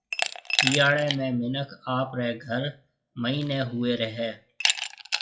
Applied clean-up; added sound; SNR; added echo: classical method WPE with log-MMSE.